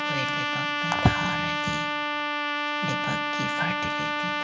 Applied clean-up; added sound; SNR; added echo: none; Trumpet; -4 dB; reverberation time 1.0 s.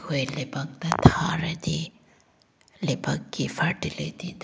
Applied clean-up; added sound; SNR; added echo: none; none; none; none.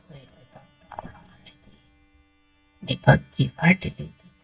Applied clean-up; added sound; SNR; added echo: neural mask model DeepFilterNet 3.